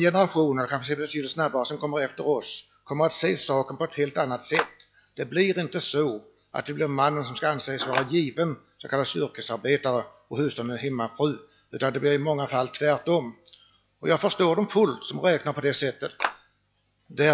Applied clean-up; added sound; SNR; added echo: classical method log-MMSE.